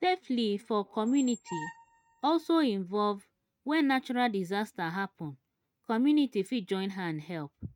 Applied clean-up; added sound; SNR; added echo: neural mask model RNNoise.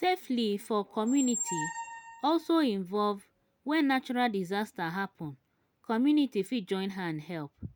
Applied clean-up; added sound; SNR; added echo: none; Squeak; 10 dB; none.